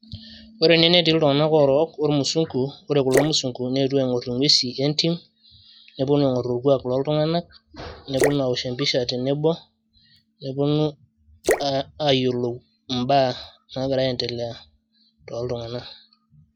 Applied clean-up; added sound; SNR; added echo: classical method log-MMSE.